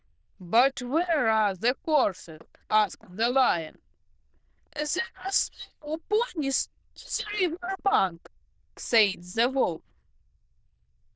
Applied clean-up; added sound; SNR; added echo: neural diffusion model UNIVERSE++.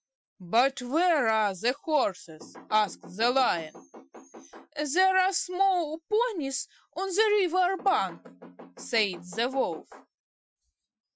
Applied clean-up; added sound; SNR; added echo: classical method Wiener filter.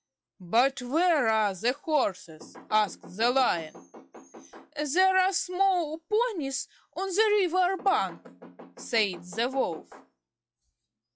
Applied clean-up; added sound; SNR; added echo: classical method log-MMSE.